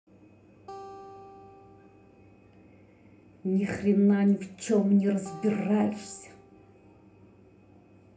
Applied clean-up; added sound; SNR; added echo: none; Acoustic guitar; 20 dB; reverberation time 0.3 s.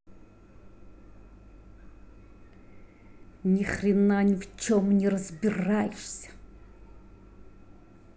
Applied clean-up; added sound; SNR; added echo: none; none; none; none.